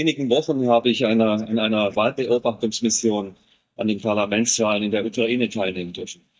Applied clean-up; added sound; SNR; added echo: neural mask model DeepFilterNet 3.